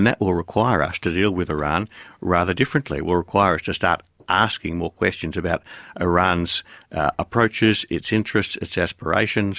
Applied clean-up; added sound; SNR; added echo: none; none; none; none.